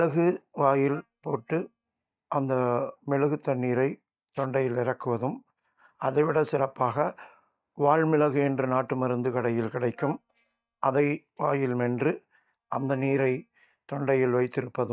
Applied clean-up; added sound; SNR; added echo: neural mask model DeepFilterNet 3.